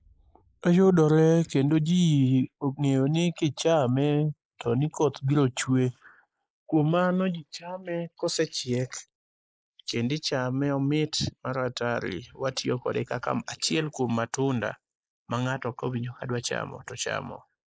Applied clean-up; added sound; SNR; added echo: neural mask model Resemble Enhance denoiser.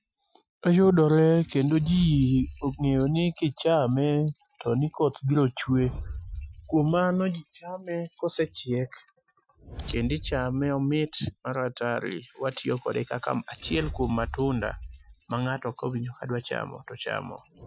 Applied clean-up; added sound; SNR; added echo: classical method Wiener filter.